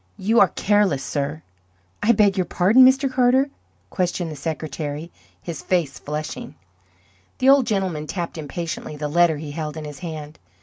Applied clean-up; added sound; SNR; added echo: none; none; none; none.